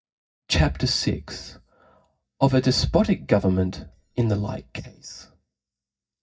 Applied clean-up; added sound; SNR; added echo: neural mask model DeepFilterNet 3.